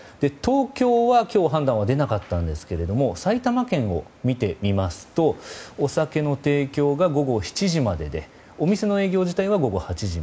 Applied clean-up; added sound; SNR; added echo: none; none; none; none.